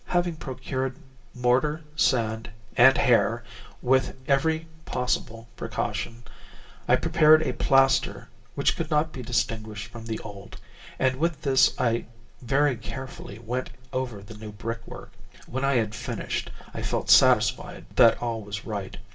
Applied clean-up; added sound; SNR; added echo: none; none; none; reverberation time 0.2 s.